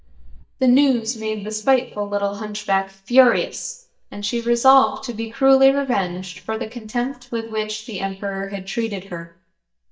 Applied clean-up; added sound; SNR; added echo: neural mask model DeepFilterNet 3.